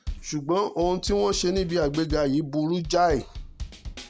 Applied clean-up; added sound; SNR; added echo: none; Bass drum / Snare drum / Drum kit; 11 dB; none.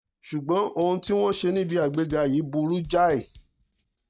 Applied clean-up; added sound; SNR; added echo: neural mask model DeepFilterNet 3.